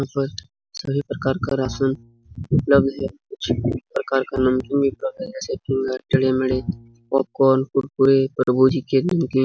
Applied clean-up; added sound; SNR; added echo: none; Bowed string instrument; 18 dB; none.